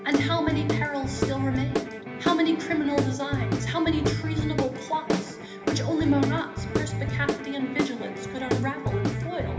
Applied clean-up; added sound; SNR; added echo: none; Guitar / Drum; 0 dB; reverberation time 0.8 s.